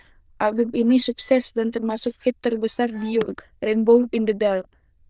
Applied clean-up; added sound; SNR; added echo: neural diffusion model UNIVERSE++.